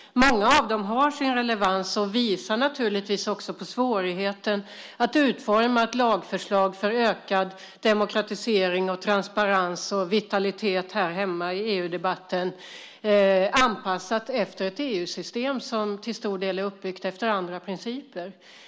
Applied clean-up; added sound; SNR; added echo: none; none; none; none.